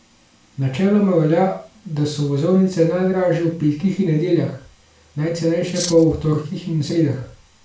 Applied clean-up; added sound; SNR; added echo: none; Cutlery, silverware; 11 dB; reverberation time 0.3 s.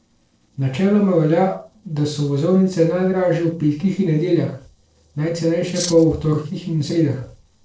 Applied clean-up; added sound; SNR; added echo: neural separator model SepFormer DNS4.